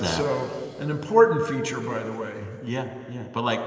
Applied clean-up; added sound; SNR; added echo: none; none; none; reverberation time 2.9 s.